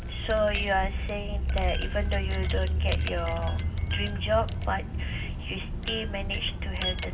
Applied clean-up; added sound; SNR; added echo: none; Wind chime; -3 dB; reverberation time 0.4 s.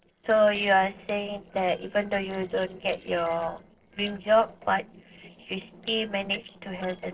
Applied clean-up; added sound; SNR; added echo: neural separator model SepFormer DNS4.